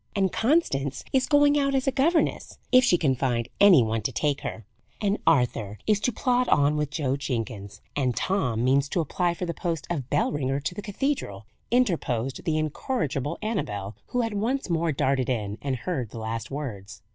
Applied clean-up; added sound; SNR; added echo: none; none; none; none.